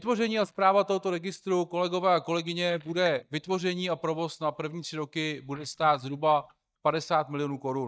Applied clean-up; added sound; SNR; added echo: neural mask model DeepFilterNet 3.